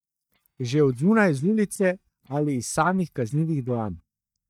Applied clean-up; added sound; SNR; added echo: neural mask model DeepFilterNet 3.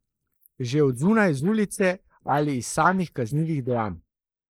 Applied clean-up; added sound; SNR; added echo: neural mask model Resemble Enhance denoiser.